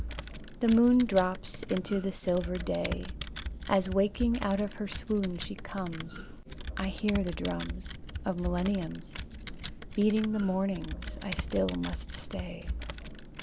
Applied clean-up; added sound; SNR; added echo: none; Computer keyboard; 7 dB; none.